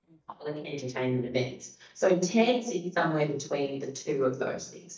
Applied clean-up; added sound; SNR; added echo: neural mask model DeepFilterNet 3.